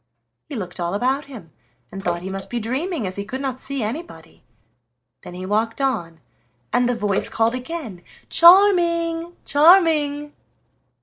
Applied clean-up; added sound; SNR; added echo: neural separator model SepFormer DNS4.